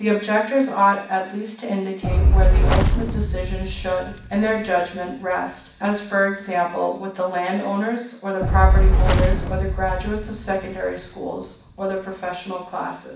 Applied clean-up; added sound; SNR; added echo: none; Fire; -2 dB; reverberation time 0.6 s.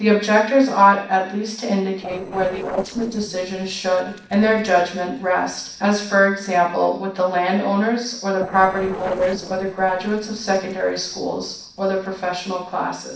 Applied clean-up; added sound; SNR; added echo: neural separator model SepFormer DNS4.